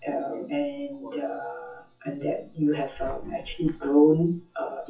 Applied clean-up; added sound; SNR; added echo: classical method WPE with log-MMSE.